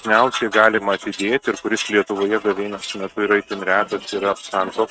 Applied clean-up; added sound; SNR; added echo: neural mask model RNNoise.